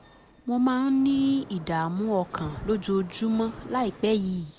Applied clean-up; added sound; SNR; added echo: none; Mechanisms; 20 dB; none.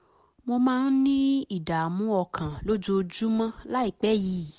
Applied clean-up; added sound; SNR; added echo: none; none; none; none.